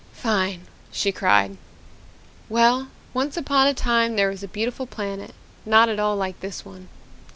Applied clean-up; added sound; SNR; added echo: none; none; none; none.